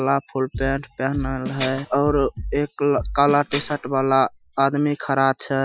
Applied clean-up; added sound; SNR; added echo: classical method Wiener filter.